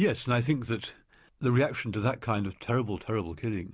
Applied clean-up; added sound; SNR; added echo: none; none; none; none.